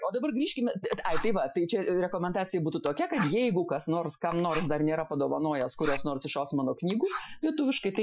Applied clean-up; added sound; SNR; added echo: classical method Wiener filter.